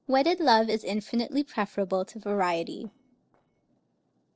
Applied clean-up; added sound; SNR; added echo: neural separator model SepFormer DNS4.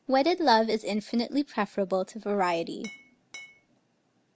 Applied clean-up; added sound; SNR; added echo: none; Glass; 19 dB; none.